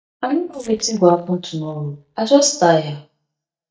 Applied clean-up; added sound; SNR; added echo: neural mask model DeepFilterNet 3.